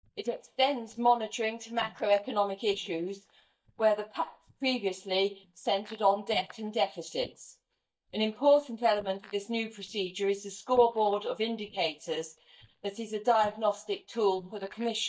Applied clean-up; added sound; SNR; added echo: neural mask model DeepFilterNet 3.